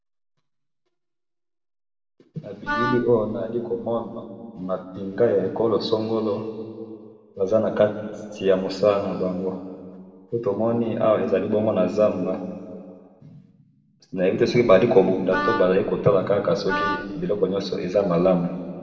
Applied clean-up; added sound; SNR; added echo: none; Wind instrument, woodwind instrument; 6 dB; reverberation time 2.0 s.